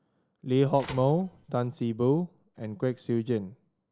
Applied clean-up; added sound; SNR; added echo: none; Telephone; 18 dB; none.